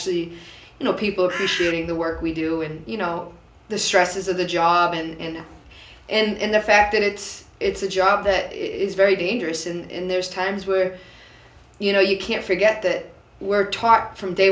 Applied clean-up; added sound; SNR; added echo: none; Bird; 5 dB; none.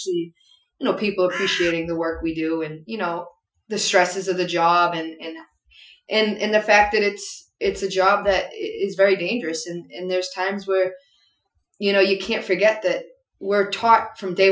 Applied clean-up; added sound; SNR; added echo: classical method Wiener filter.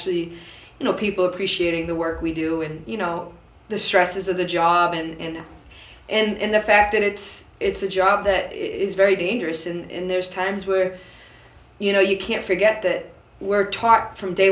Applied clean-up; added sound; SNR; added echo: none; none; none; none.